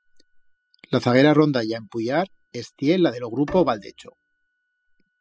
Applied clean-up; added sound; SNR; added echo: classical method spectral subtraction.